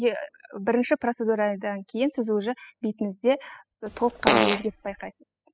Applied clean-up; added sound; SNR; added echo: classical method spectral subtraction.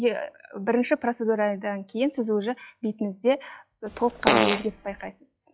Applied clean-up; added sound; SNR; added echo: classical method log-MMSE.